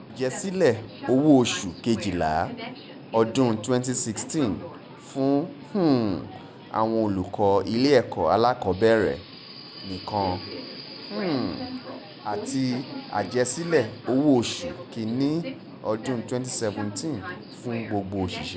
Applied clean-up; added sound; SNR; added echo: none; Subway, metro, underground; 13 dB; none.